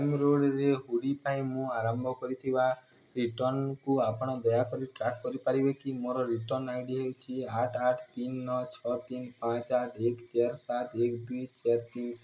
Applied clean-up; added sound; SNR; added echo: none; none; none; none.